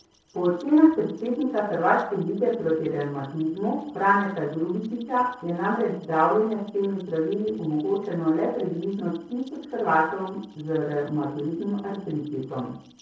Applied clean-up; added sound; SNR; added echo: neural separator model SepFormer DNS4.